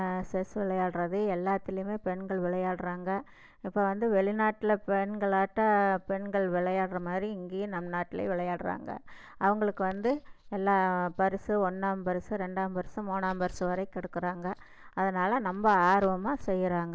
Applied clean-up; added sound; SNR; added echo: none; none; none; none.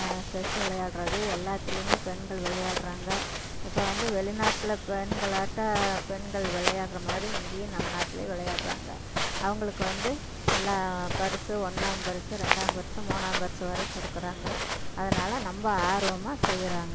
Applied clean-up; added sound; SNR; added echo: none; Walk, footsteps; -1 dB; none.